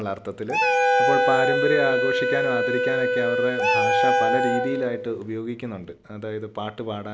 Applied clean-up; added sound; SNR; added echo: none; Wind instrument, woodwind instrument + Meow; -5 dB; none.